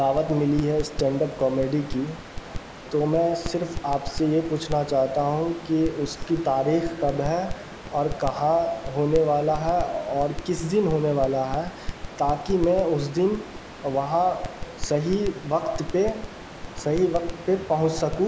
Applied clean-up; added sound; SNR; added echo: none; Crackle; 10 dB; none.